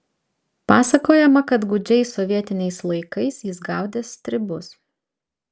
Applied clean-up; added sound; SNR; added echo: none; none; none; none.